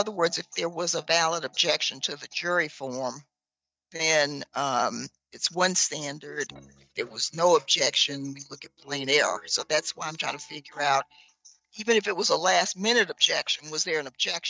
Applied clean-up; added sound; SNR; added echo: neural mask model DeepFilterNet 3.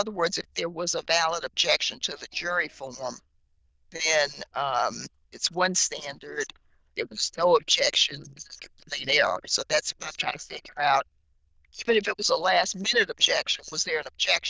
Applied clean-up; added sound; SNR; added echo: neural diffusion model UNIVERSE++.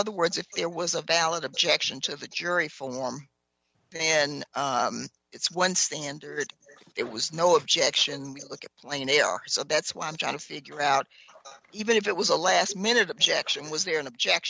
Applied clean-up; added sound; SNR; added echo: none; none; none; none.